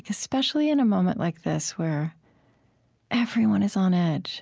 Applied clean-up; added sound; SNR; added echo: none; none; none; none.